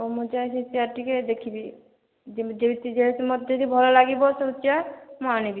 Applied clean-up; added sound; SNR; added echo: none; none; none; none.